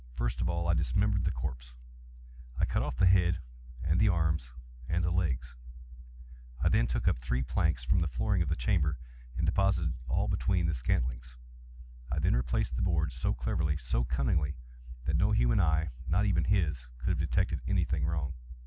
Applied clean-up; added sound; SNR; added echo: none; none; none; none.